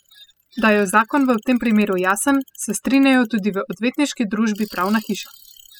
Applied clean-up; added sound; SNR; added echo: classical method spectral subtraction.